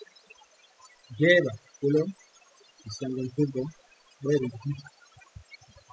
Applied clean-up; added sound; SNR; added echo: classical method spectral subtraction.